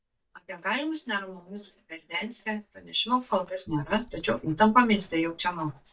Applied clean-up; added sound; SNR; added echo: neural mask model DeepFilterNet 3.